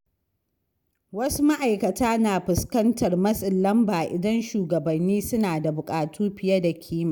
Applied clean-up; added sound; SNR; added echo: none; none; none; none.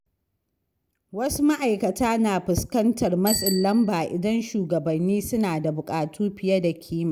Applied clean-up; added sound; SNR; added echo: none; Bicycle bell; 11 dB; none.